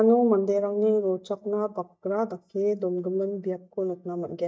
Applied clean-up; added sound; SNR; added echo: neural mask model DeepFilterNet 3.